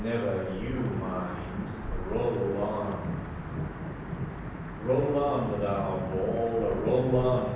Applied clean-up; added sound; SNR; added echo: none; Thunder / Wind / Rain; 7 dB; reverberation time 1.1 s.